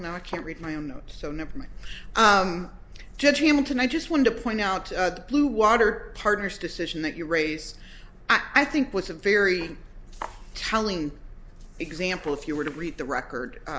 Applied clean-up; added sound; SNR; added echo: none; none; none; none.